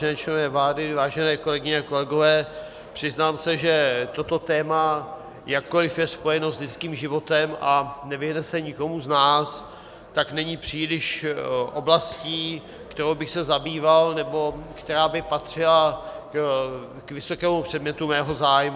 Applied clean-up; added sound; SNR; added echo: none; none; none; none.